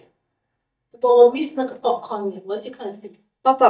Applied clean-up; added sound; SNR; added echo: neural mask model DeepFilterNet 3.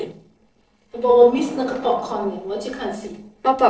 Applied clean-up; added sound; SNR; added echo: neural separator model SepFormer DNS4.